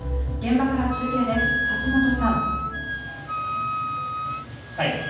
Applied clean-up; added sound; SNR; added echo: none; Wind instrument, woodwind instrument; 3 dB; reverberation time 1.2 s.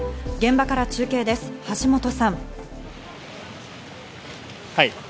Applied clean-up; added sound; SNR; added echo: none; none; none; none.